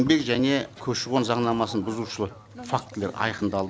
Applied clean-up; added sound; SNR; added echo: none; Boat, Water vehicle; 17 dB; none.